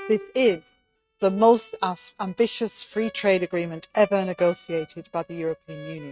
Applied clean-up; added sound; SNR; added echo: neural mask model RNNoise.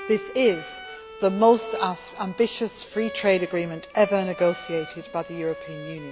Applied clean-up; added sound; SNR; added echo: none; Bowed string instrument + Wind instrument, woodwind instrument; 13 dB; none.